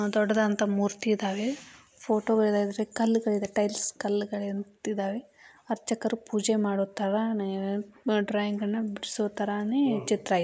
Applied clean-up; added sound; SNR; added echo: none; none; none; none.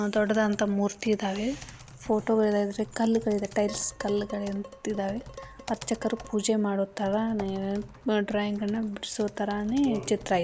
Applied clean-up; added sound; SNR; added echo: none; Dishes, pots, and pans + Typing; 18 dB; none.